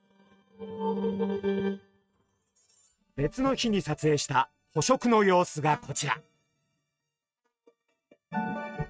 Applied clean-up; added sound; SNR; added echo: neural mask model RNNoise.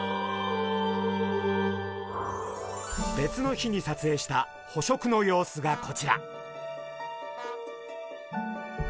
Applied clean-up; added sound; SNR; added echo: none; Vehicle horn, car horn, honking; 19 dB; none.